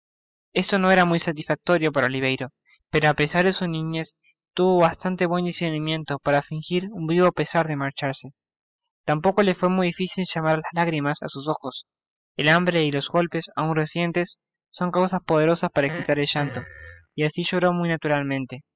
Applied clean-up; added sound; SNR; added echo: classical method spectral subtraction.